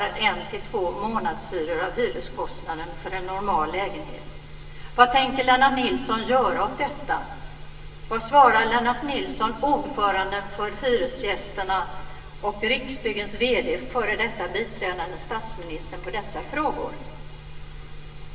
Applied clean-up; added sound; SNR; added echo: none; none; none; reverberation time 1.3 s.